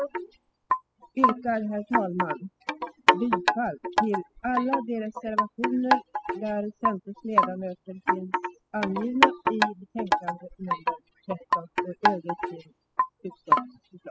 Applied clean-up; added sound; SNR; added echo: classical method spectral subtraction.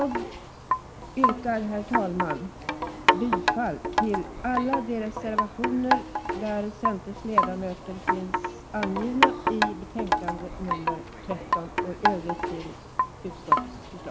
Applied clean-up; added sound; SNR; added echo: none; Wind chime; -3 dB; none.